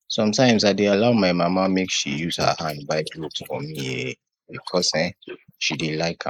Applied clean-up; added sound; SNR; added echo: neural mask model Resemble Enhance denoiser.